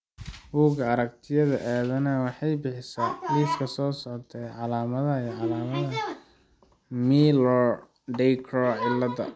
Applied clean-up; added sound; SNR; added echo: none; none; none; none.